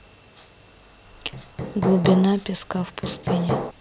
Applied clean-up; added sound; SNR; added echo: none; Hammer; 3 dB; none.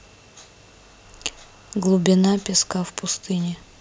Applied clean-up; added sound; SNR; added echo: none; none; none; none.